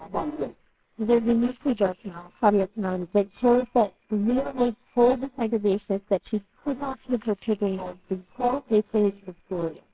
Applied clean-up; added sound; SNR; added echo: neural separator model SepFormer WHAMR!.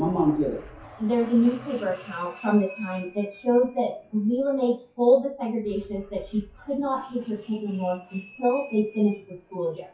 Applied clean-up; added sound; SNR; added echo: classical method WPE with log-MMSE.